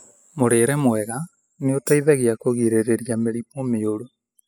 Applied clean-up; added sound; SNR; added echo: classical method spectral subtraction.